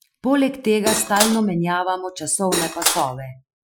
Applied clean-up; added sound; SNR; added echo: classical method Wiener filter.